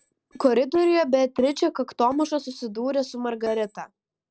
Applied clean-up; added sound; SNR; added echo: neural separator model SepFormer DNS4.